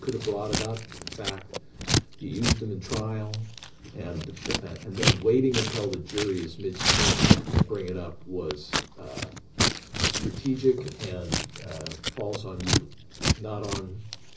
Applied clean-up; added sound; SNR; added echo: none; Scissors; -3 dB; reverberation time 0.5 s.